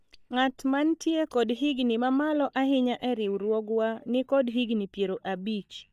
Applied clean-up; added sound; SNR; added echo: neural mask model DeepFilterNet 3.